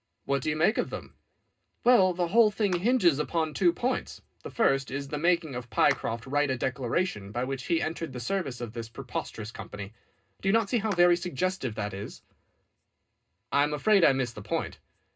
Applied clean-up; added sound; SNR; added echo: none; Clapping; 20 dB; reverberation time 0.2 s.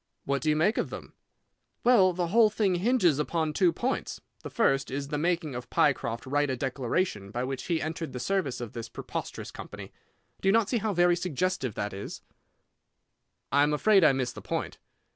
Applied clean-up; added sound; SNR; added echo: none; none; none; none.